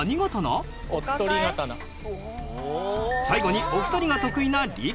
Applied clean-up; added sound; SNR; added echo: none; none; none; none.